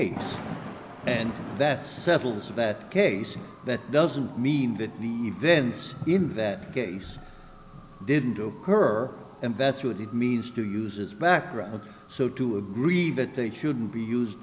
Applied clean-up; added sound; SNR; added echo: none; Thunder / Rain; 16 dB; none.